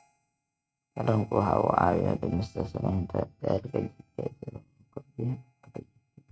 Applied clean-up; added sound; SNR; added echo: neural mask model RNNoise.